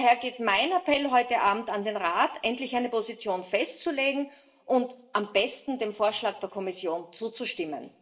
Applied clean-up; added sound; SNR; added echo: none; none; none; reverberation time 0.7 s.